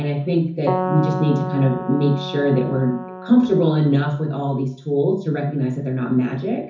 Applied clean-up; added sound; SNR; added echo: none; Keyboard (musical); 8 dB; reverberation time 0.6 s.